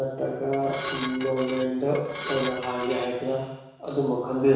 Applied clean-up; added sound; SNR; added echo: none; Dishes, pots, and pans / Glass; 9 dB; reverberation time 1.1 s.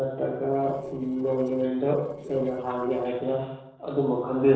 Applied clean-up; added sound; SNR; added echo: neural separator model SepFormer DNS4.